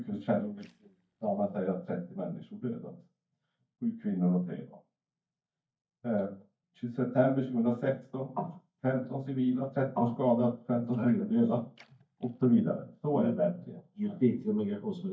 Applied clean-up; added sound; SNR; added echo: neural mask model DeepFilterNet 3.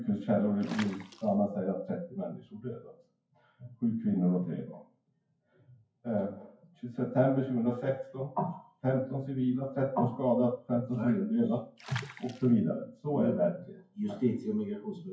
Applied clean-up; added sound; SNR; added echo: classical method WPE with log-MMSE.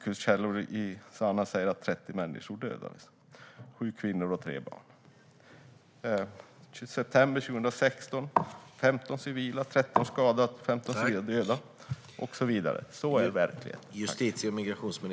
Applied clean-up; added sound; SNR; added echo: none; none; none; none.